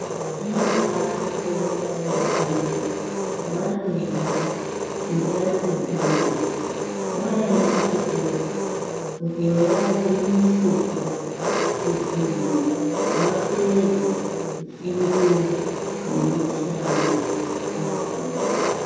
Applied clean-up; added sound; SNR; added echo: none; Engine; 1 dB; reverberation time 2.0 s.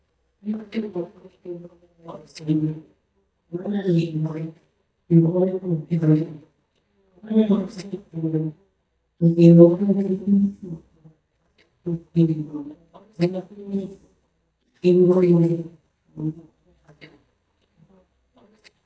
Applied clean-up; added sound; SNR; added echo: neural mask model DeepFilterNet 3.